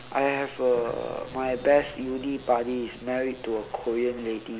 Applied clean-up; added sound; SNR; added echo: none; Sliding door; 20 dB; none.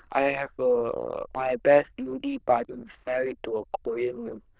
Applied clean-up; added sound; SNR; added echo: neural diffusion model UNIVERSE++.